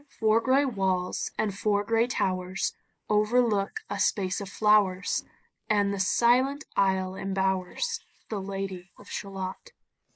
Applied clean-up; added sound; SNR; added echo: neural mask model Resemble Enhance denoiser.